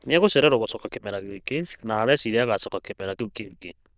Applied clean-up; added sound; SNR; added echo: neural diffusion model UNIVERSE++.